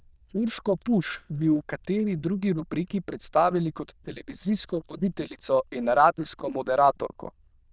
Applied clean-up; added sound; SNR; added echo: neural diffusion model UNIVERSE++.